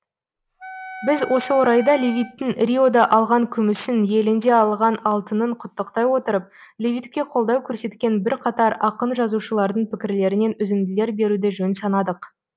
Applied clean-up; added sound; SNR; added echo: none; Wind instrument, woodwind instrument; 15 dB; none.